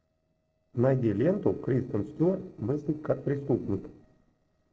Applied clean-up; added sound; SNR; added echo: neural separator model SepFormer DNS4.